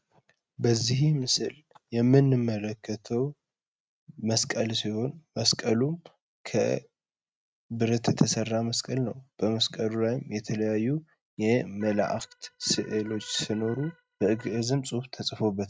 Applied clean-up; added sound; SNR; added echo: neural mask model RNNoise.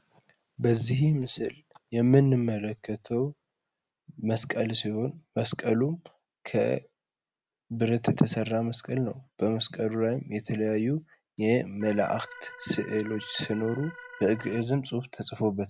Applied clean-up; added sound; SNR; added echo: none; Organ; 17 dB; none.